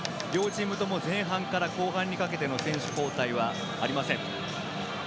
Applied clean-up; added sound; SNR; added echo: none; Coin (dropping); 18 dB; none.